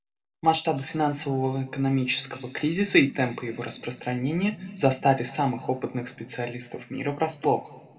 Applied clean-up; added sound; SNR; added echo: none; none; none; reverberation time 1.9 s.